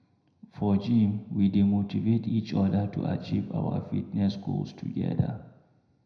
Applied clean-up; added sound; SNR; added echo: none; none; none; reverberation time 0.7 s.